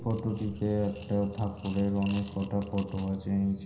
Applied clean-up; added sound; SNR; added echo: none; Coin (dropping) / Glass; 19 dB; reverberation time 0.9 s.